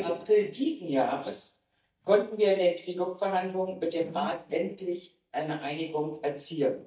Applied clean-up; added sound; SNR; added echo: neural mask model DeepFilterNet 3.